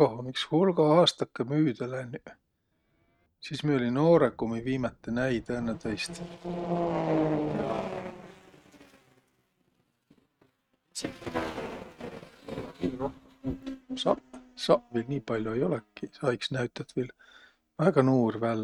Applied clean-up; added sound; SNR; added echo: neural mask model RNNoise.